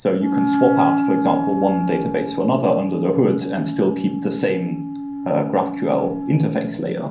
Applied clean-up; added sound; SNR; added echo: none; Wind instrument, woodwind instrument; 4 dB; reverberation time 0.6 s.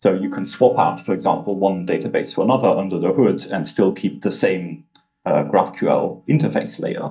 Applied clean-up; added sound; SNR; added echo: neural mask model DeepFilterNet 3.